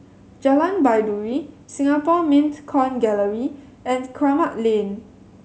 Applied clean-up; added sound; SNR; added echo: none; none; none; none.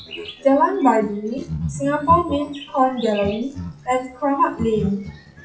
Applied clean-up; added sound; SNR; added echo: classical method WPE with log-MMSE.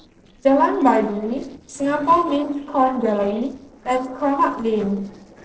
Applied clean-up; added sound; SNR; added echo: neural separator model SepFormer DNS4.